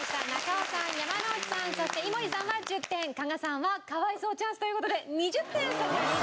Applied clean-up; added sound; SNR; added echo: none; none; none; none.